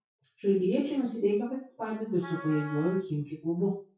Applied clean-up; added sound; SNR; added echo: classical method WPE with log-MMSE.